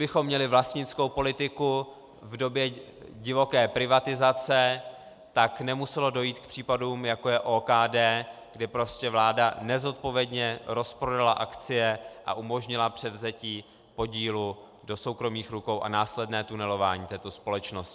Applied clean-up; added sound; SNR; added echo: none; none; none; none.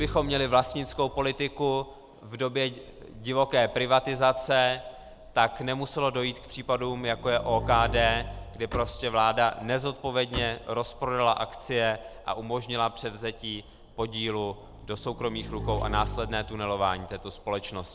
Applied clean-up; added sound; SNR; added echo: none; Motorcycle / Engine + Slam; 12 dB; none.